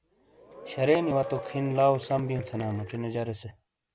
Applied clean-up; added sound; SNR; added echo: none; Applause / Crowd / Cheering; 14 dB; none.